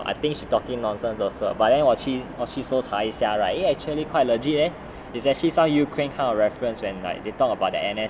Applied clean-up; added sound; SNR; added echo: none; none; none; none.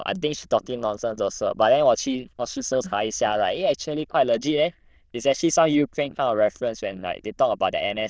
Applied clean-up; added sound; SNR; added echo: neural diffusion model UNIVERSE++.